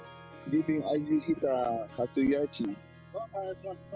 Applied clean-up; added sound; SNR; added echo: none; Guitar + Harp; 18 dB; none.